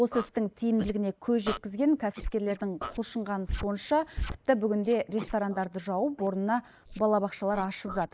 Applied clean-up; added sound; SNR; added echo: neural mask model Resemble Enhance denoiser.